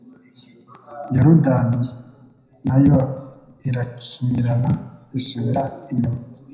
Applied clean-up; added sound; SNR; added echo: none; none; none; reverberation time 0.7 s.